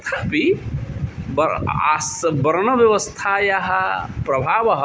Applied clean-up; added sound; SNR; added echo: none; none; none; none.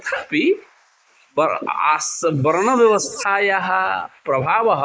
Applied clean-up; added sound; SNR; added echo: neural mask model Resemble Enhance denoiser.